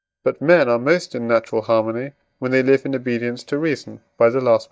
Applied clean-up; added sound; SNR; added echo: neural mask model DeepFilterNet 3.